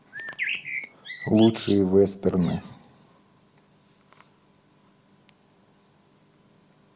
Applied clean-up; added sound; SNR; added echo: none; Bird; 8 dB; none.